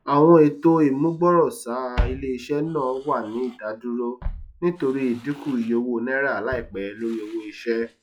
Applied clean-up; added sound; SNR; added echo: classical method log-MMSE.